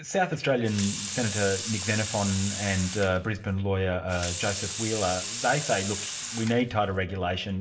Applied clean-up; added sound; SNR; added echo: none; Sink (filling or washing) / Water tap, faucet; 7 dB; reverberation time 0.7 s.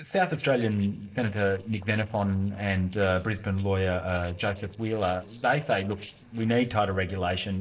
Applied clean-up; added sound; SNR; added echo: neural separator model SepFormer DNS4.